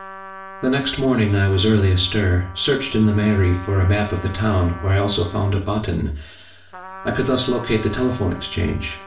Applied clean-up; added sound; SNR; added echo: none; Trumpet; 18 dB; reverberation time 0.4 s.